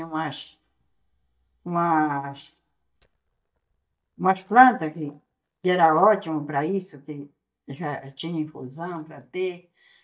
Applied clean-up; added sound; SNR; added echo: neural mask model DeepFilterNet 3.